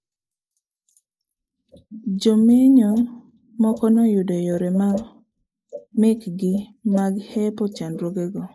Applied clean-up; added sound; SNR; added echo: neural mask model Resemble Enhance denoiser.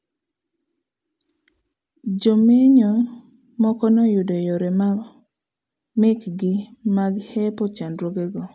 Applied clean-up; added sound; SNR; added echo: none; none; none; none.